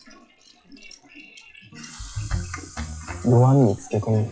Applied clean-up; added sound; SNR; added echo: classical method log-MMSE.